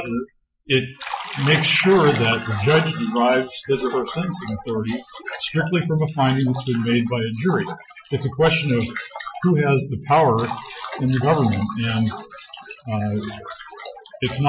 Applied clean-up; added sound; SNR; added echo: classical method Wiener filter.